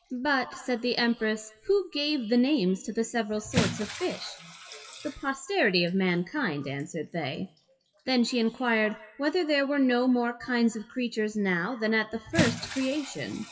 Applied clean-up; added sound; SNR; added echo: classical method WPE with log-MMSE.